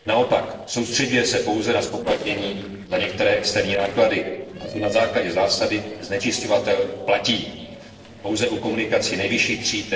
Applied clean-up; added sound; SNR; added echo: neural separator model SepFormer DNS4.